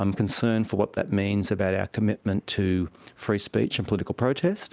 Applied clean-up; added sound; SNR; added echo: none; none; none; none.